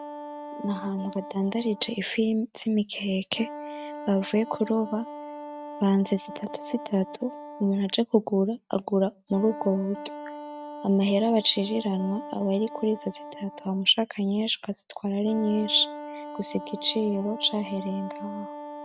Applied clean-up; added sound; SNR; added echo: neural mask model RNNoise.